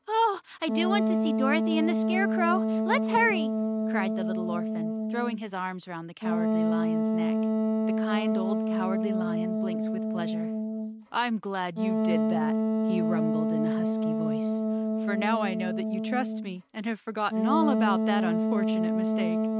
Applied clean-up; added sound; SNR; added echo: neural mask model RNNoise.